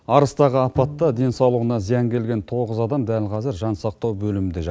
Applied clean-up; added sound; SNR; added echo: none; Bowed string instrument; 17 dB; none.